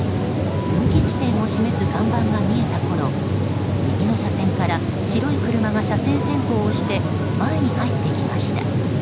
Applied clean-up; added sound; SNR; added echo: none; Cricket; -4 dB; none.